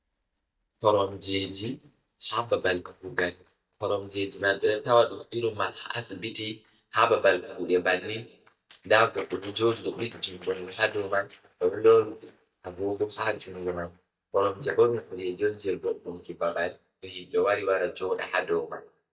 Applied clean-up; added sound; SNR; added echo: neural mask model DeepFilterNet 3.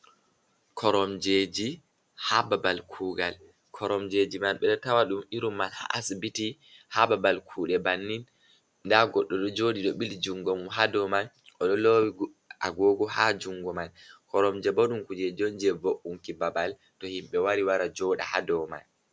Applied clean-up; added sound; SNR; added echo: none; none; none; none.